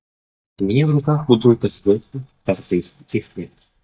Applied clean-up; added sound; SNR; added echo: neural mask model DeepFilterNet 3.